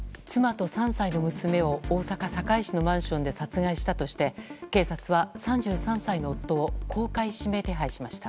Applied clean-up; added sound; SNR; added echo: none; none; none; none.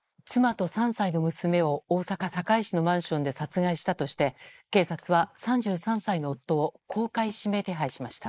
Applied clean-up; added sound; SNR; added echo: neural mask model Resemble Enhance denoiser.